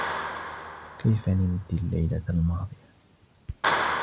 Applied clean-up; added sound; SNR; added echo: none; Clapping; 4 dB; none.